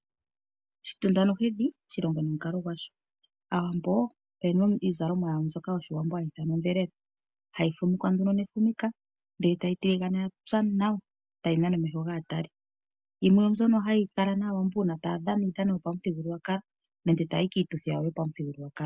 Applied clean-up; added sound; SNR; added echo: none; none; none; none.